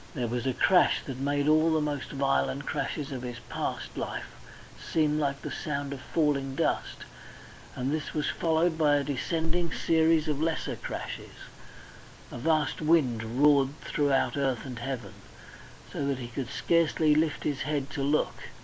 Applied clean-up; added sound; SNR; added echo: none; none; none; none.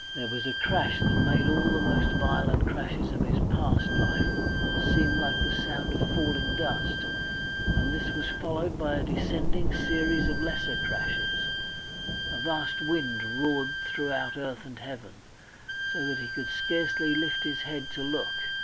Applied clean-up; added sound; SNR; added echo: none; Thunder / Rain + Wind instrument, woodwind instrument; -4 dB; none.